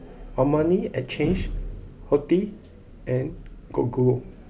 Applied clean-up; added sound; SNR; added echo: none; none; none; none.